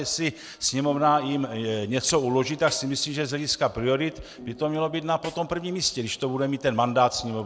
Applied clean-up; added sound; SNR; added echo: neural separator model SepFormer DNS4.